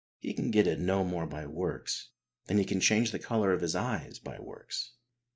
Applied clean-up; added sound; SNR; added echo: neural mask model DeepFilterNet 3.